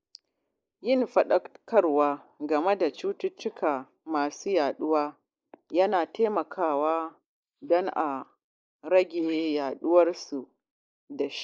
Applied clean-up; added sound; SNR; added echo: neural mask model Resemble Enhance denoiser.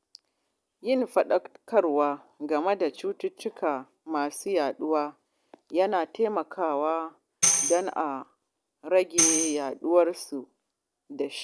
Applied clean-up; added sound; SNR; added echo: none; Tambourine; 1 dB; none.